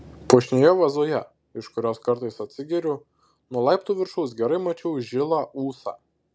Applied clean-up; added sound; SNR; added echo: none; none; none; none.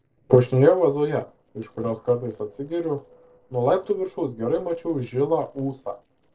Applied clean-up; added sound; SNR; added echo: neural separator model SepFormer DNS4.